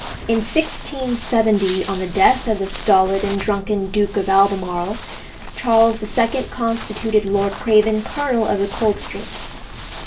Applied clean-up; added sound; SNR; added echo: none; Walk, footsteps; 11 dB; reverberation time 0.2 s.